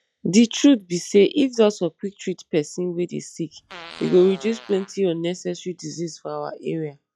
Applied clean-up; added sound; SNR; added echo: classical method log-MMSE.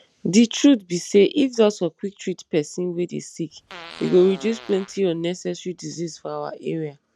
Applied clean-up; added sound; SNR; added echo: none; Fart; 19 dB; none.